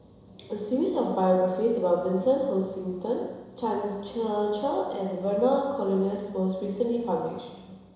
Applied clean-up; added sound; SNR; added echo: none; none; none; reverberation time 1.0 s.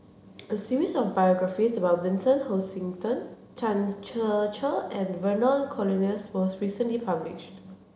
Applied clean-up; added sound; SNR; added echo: none; none; none; none.